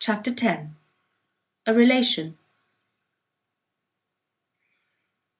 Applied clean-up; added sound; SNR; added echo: none; none; none; none.